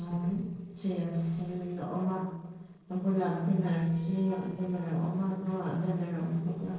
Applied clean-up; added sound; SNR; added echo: neural separator model SepFormer DNS4.